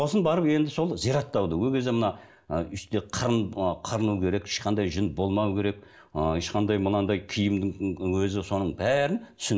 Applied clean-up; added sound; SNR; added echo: none; none; none; none.